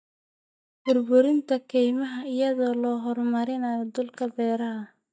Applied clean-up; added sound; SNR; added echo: neural mask model DeepFilterNet 3.